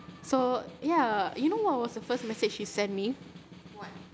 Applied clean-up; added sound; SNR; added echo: none; Snare drum; 19 dB; none.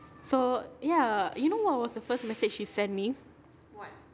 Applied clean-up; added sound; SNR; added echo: none; none; none; none.